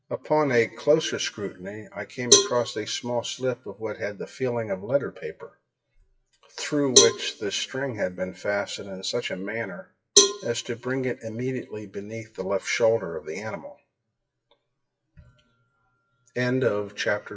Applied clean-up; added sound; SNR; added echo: classical method WPE with log-MMSE.